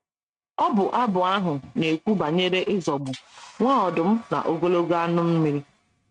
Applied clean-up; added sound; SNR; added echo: neural mask model RNNoise.